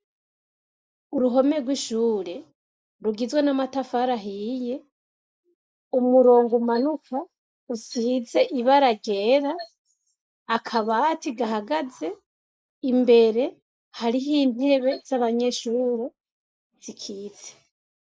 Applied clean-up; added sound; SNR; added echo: neural mask model Resemble Enhance denoiser.